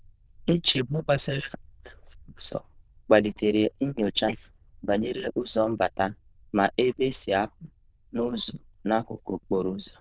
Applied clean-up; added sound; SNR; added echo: neural diffusion model UNIVERSE++.